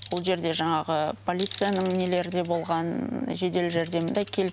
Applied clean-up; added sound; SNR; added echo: none; Tools; 3 dB; none.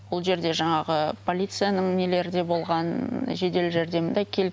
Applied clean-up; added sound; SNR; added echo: none; none; none; none.